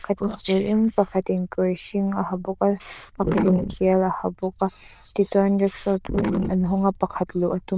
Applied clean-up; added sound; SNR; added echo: neural diffusion model UNIVERSE++.